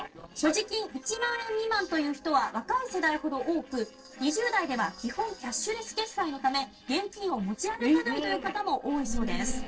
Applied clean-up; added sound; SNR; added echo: neural separator model SepFormer DNS4.